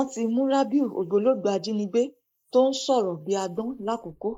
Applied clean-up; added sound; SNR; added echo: neural mask model Resemble Enhance denoiser.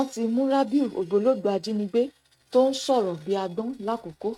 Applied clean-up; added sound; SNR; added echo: neural mask model RNNoise.